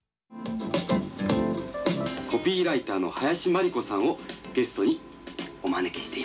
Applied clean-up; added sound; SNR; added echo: none; none; none; none.